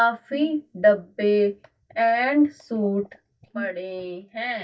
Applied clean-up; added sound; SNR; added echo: neural mask model DeepFilterNet 3.